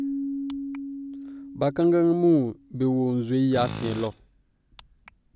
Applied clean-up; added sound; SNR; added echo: none; Keyboard (musical) + Tools; 10 dB; none.